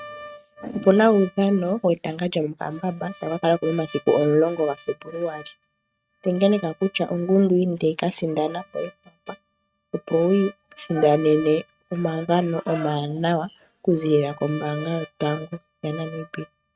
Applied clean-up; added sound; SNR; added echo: neural mask model RNNoise.